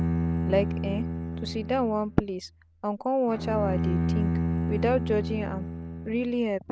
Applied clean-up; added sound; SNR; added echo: none; Bowed string instrument; 1 dB; none.